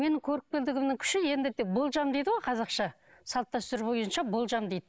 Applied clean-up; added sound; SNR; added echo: neural mask model Resemble Enhance denoiser.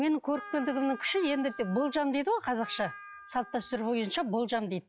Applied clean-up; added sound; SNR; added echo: classical method log-MMSE.